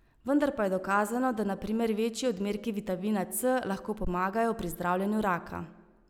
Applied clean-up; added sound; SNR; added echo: none; none; none; none.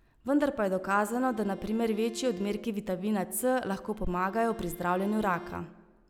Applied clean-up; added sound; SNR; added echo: none; Bowed string instrument; 18 dB; none.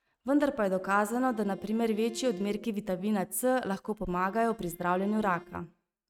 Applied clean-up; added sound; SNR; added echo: neural mask model RNNoise.